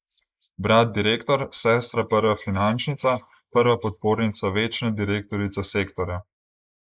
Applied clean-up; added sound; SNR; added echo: neural mask model Resemble Enhance denoiser.